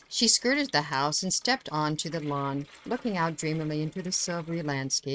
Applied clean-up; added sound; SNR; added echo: neural mask model RNNoise.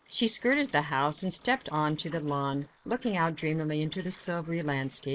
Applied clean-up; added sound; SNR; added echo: neural mask model Resemble Enhance denoiser.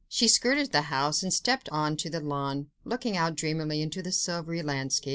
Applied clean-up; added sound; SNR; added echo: none; none; none; none.